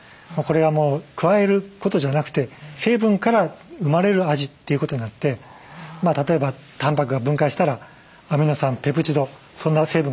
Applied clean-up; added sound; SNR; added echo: none; none; none; none.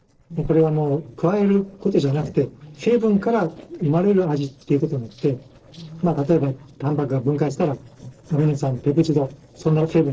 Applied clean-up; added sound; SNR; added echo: neural separator model SepFormer DNS4.